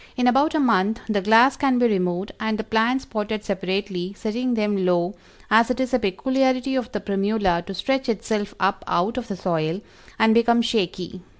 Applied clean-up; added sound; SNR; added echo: none; none; none; none.